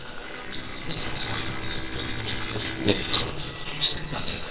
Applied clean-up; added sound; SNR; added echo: neural separator model SepFormer WHAMR!.